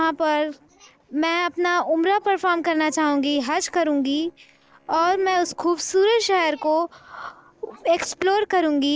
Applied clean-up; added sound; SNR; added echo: neural separator model SepFormer DNS4.